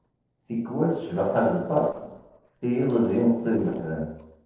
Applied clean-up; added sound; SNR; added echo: neural separator model SepFormer DNS4.